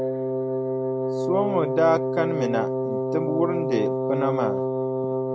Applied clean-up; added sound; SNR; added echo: none; Wind instrument, woodwind instrument; -2 dB; none.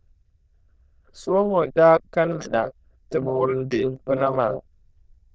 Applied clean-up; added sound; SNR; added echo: neural diffusion model UNIVERSE++.